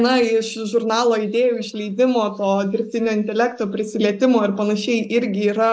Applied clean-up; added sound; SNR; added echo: neural mask model Resemble Enhance denoiser.